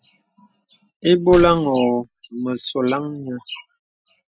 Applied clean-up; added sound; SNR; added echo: classical method Wiener filter.